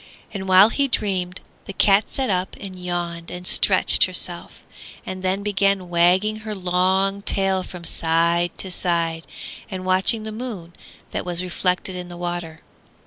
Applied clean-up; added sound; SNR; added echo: none; none; none; none.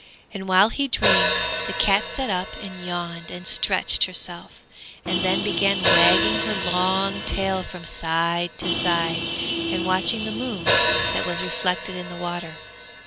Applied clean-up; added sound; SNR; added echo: none; Vehicle horn, car horn, honking + Hi-hat; 1 dB; none.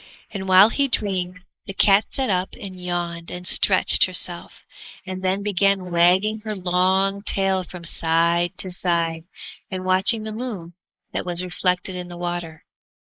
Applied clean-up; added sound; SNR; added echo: neural mask model Resemble Enhance denoiser.